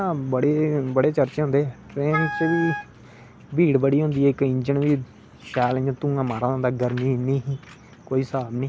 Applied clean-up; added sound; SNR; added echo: none; Wind instrument, woodwind instrument; 7 dB; none.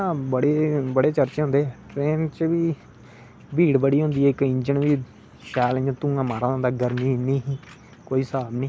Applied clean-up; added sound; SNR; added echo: none; none; none; none.